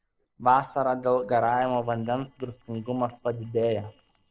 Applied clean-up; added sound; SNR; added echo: neural separator model SepFormer DNS4.